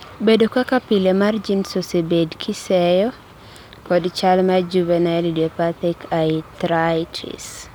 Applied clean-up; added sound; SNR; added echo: none; none; none; none.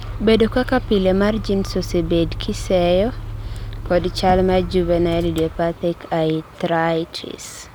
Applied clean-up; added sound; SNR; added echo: none; Motor vehicle (road); 10 dB; none.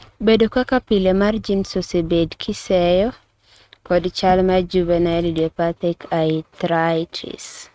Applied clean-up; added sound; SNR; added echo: neural mask model RNNoise.